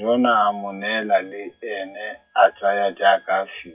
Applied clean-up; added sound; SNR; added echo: classical method WPE with log-MMSE.